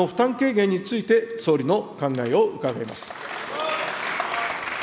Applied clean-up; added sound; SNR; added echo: none; none; none; none.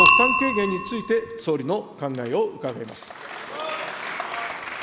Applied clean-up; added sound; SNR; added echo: none; Bicycle bell; -1 dB; none.